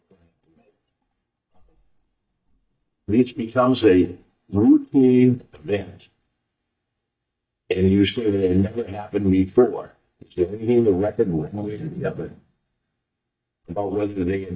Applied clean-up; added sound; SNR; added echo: neural mask model DeepFilterNet 3.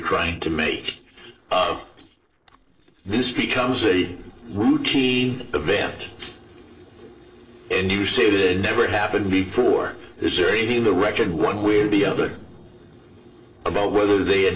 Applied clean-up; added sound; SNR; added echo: neural separator model SepFormer DNS4.